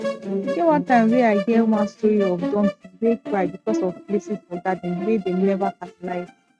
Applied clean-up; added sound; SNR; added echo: neural mask model RNNoise.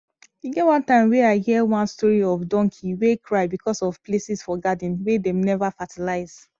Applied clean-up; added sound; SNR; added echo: none; none; none; none.